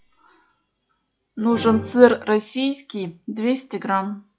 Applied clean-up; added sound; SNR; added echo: classical method log-MMSE.